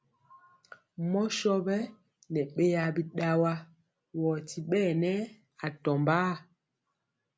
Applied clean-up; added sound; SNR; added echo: none; none; none; none.